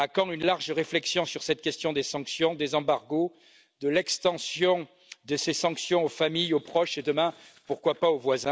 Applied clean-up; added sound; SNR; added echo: none; none; none; none.